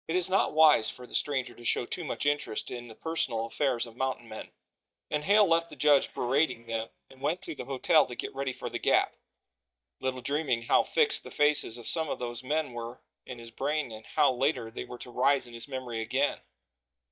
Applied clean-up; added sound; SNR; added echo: neural mask model DeepFilterNet 3.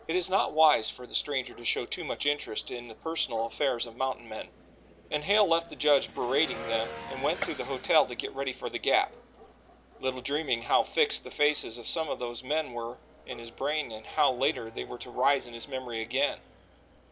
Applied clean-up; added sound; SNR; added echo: none; Motorcycle / Engine + Gunshot, gunfire; 18 dB; none.